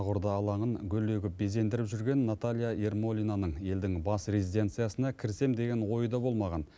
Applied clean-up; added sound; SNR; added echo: none; none; none; none.